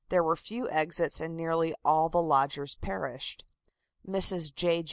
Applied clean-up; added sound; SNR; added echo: none; none; none; none.